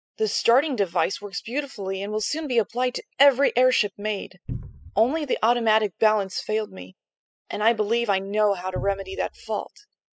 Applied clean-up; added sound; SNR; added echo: classical method spectral subtraction.